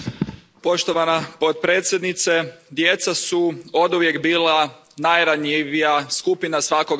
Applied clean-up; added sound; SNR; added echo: none; none; none; none.